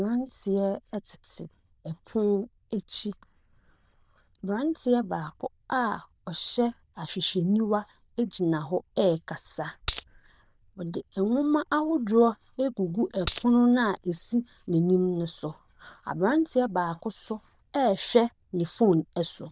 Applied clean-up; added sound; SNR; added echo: neural diffusion model UNIVERSE++.